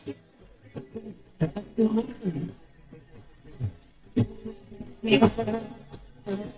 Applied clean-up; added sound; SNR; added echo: neural mask model DeepFilterNet 3.